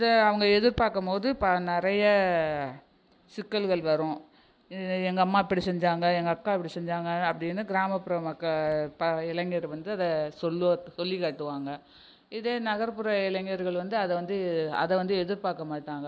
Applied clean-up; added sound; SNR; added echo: none; none; none; none.